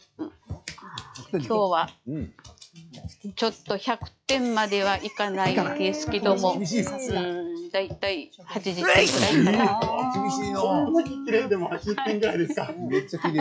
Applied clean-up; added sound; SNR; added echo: classical method log-MMSE.